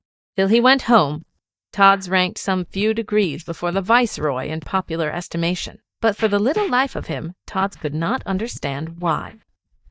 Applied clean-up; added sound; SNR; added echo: neural mask model DeepFilterNet 3.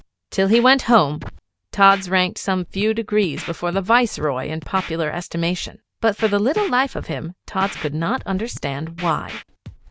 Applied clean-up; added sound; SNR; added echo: none; Scratching (performance technique); 17 dB; none.